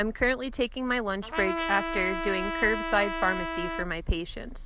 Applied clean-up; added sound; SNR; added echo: none; Trumpet; 4 dB; none.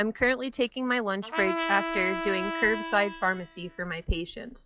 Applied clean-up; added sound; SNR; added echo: classical method log-MMSE.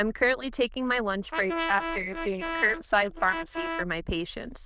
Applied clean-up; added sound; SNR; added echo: neural diffusion model UNIVERSE++.